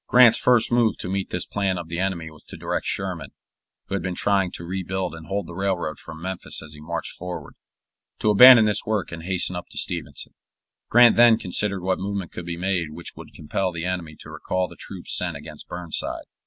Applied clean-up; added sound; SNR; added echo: none; none; none; none.